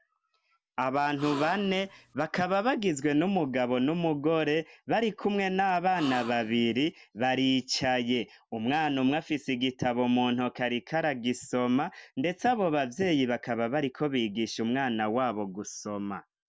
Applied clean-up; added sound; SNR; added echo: none; Gasp; 14 dB; none.